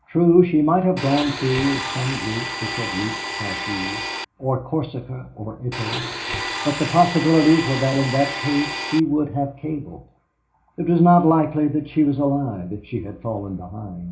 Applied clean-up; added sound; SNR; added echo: none; Domestic sounds, home sounds; 7 dB; reverberation time 0.4 s.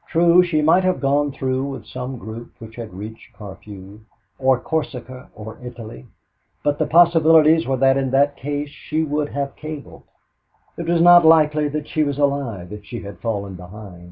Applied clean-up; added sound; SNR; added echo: none; none; none; none.